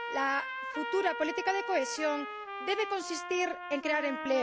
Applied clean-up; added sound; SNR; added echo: none; Trumpet; 6 dB; none.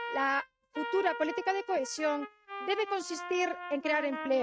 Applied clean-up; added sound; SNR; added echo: neural mask model RNNoise.